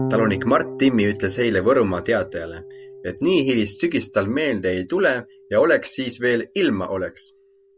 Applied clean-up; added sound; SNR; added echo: none; Electric guitar / Bass guitar; 14 dB; none.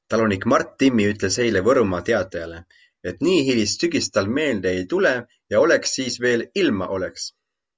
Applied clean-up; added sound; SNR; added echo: none; none; none; none.